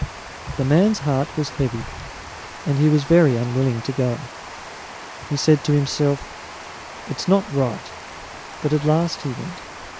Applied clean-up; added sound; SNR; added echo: none; Water; 13 dB; none.